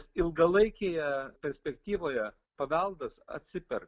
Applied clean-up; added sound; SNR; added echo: none; none; none; none.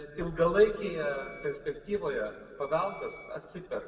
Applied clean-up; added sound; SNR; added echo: none; Wind instrument, woodwind instrument; 20 dB; reverberation time 1.6 s.